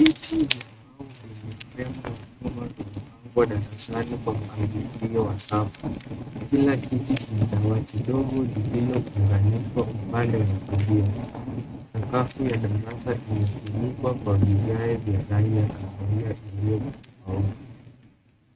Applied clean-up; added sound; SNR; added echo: neural mask model RNNoise.